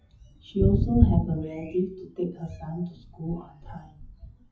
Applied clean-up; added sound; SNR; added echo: classical method WPE with log-MMSE.